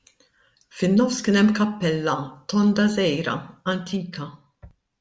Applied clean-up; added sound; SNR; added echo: none; none; none; none.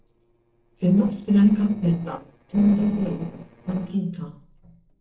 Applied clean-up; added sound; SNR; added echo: neural separator model SepFormer DNS4.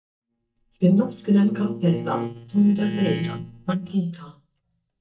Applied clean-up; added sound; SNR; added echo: neural mask model DeepFilterNet 3.